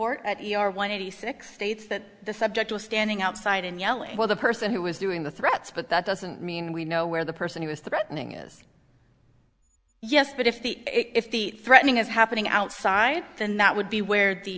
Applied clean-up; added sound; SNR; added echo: none; none; none; none.